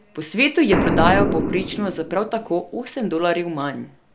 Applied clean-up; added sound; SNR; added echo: none; Boom; 4 dB; none.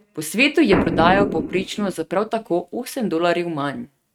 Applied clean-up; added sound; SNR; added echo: neural mask model RNNoise.